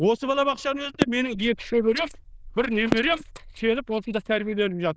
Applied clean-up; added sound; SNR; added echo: neural diffusion model UNIVERSE++.